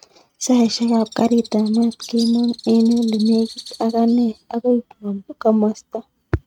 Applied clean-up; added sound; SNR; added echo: neural mask model RNNoise.